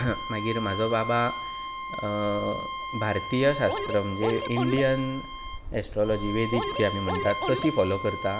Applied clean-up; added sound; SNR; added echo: none; Scratching (performance technique) + Bowed string instrument; 6 dB; none.